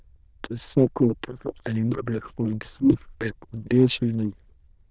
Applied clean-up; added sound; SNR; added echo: neural diffusion model UNIVERSE++.